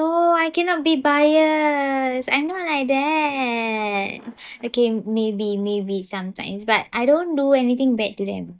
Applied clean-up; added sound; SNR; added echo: neural mask model DeepFilterNet 3.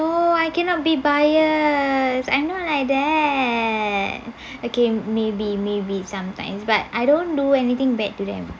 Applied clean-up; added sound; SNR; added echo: none; none; none; none.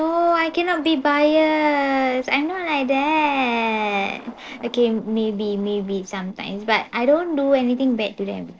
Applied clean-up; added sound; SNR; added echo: neural separator model SepFormer DNS4.